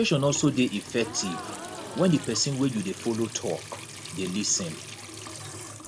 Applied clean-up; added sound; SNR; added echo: none; Gasp + Trickle, dribble / Sink (filling or washing) / Water tap, faucet; 10 dB; none.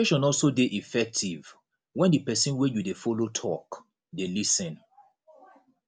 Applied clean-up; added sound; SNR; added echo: none; none; none; none.